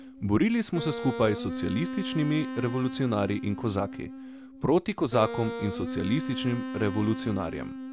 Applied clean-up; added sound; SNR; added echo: none; Wind instrument, woodwind instrument; 8 dB; none.